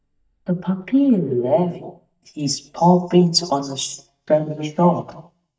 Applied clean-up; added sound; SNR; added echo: neural mask model DeepFilterNet 3.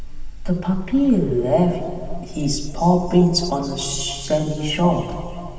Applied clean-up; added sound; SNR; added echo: none; Buzz; 10 dB; reverberation time 2.4 s.